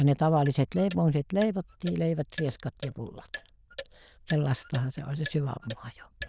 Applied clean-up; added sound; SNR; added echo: neural diffusion model UNIVERSE++.